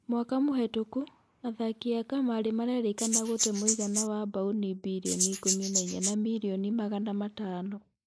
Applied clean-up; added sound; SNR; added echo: neural mask model Resemble Enhance denoiser.